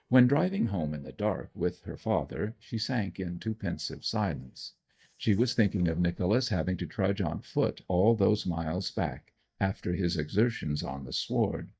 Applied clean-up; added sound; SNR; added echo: neural mask model DeepFilterNet 3.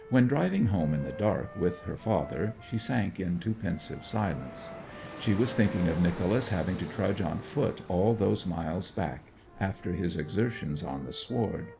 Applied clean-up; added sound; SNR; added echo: none; Fixed-wing aircraft, airplane + Wind instrument, woodwind instrument; 15 dB; none.